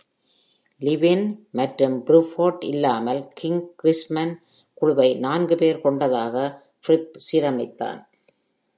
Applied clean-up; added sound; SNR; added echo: none; none; none; none.